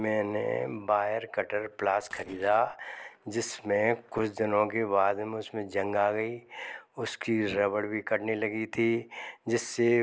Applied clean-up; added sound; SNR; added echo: neural separator model SepFormer DNS4.